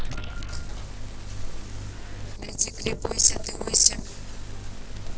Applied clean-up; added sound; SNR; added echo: neural separator model SepFormer DNS4.